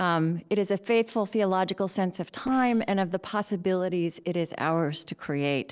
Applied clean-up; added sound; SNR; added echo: neural separator model SepFormer DNS4.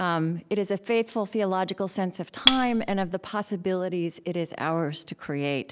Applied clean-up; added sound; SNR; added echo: none; Cutlery, silverware; -3 dB; none.